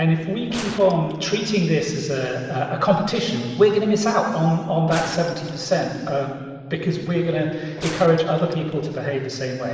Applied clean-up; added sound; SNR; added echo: none; Gunshot, gunfire; 14 dB; reverberation time 1.7 s.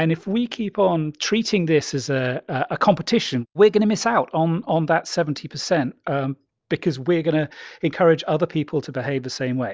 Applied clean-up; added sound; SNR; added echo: none; none; none; none.